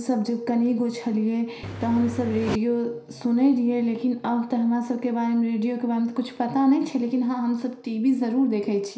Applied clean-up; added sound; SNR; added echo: none; Engine; 9 dB; reverberation time 0.5 s.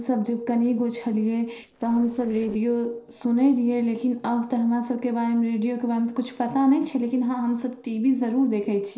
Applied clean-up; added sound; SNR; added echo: neural separator model SepFormer DNS4.